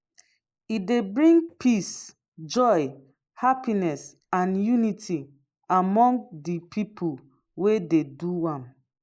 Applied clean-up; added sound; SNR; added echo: neural mask model Resemble Enhance denoiser.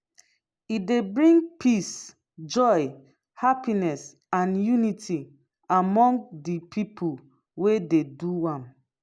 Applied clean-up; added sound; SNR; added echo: none; none; none; none.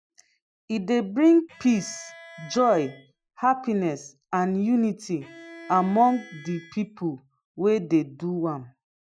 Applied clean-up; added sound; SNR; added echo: classical method Wiener filter.